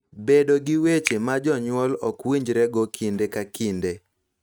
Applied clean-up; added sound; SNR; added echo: neural mask model RNNoise.